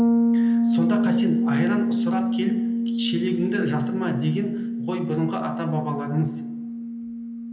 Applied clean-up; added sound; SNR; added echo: none; Bass guitar; -5 dB; reverberation time 0.9 s.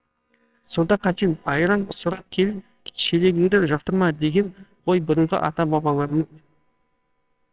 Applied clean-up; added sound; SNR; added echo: neural separator model SepFormer WHAMR!.